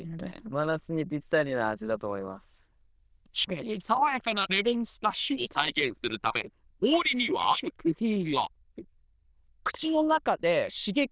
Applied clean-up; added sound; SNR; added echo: neural diffusion model UNIVERSE++.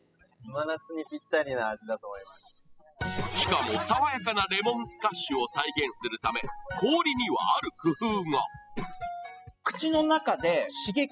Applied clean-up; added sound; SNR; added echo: classical method spectral subtraction.